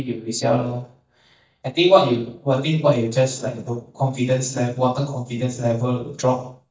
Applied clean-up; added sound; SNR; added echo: neural mask model DeepFilterNet 3.